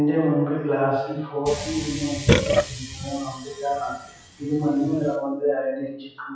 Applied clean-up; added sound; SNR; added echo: classical method WPE with log-MMSE.